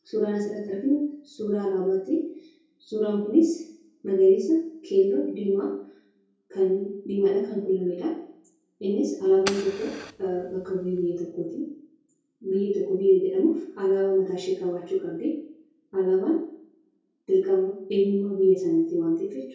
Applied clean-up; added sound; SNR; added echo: none; Fire; 14 dB; reverberation time 0.6 s.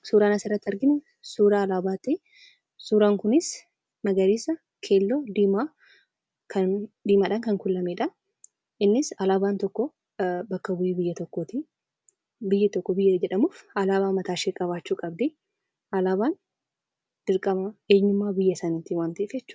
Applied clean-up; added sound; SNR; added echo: none; none; none; none.